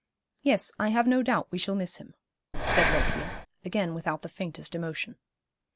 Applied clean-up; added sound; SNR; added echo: none; Breathing; -1 dB; none.